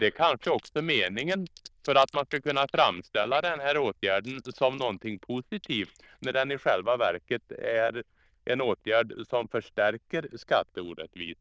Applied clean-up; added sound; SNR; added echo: neural diffusion model UNIVERSE++.